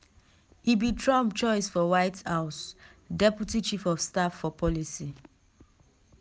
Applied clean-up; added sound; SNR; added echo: none; none; none; none.